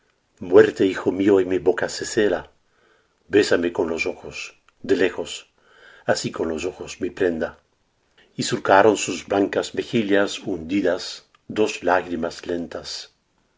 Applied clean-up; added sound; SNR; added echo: none; none; none; none.